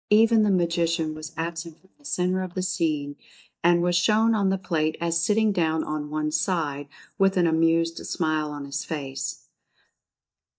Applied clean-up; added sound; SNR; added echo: neural mask model DeepFilterNet 3.